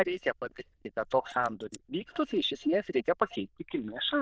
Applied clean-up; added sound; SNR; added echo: neural diffusion model UNIVERSE++.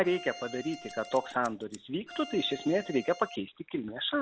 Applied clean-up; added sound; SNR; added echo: none; Scissors + Bowed string instrument; 15 dB; none.